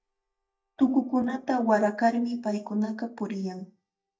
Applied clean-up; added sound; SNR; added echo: neural mask model DeepFilterNet 3.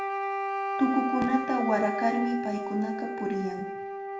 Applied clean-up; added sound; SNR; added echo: none; Wind instrument, woodwind instrument; 2 dB; reverberation time 0.6 s.